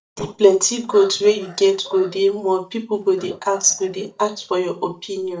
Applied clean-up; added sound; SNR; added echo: neural mask model DeepFilterNet 3.